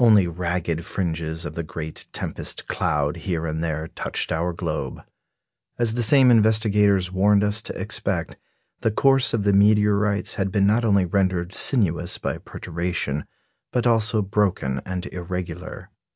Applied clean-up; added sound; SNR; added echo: none; none; none; none.